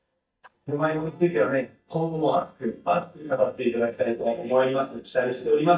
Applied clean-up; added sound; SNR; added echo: neural mask model DeepFilterNet 3.